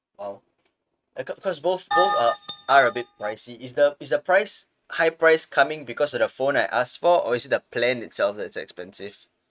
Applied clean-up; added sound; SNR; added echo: neural mask model RNNoise.